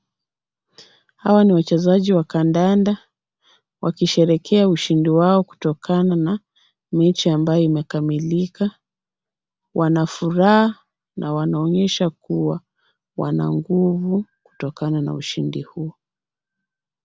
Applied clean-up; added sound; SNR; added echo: none; none; none; none.